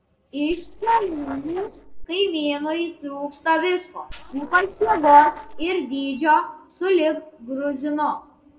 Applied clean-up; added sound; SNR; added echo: neural separator model SepFormer DNS4.